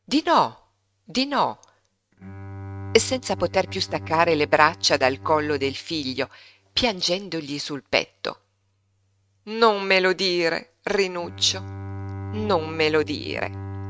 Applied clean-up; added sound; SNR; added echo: neural mask model RNNoise.